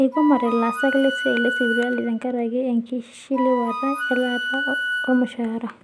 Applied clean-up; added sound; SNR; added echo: none; Wind instrument, woodwind instrument; 4 dB; none.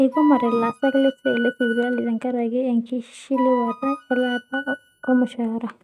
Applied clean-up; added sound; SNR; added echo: neural mask model RNNoise.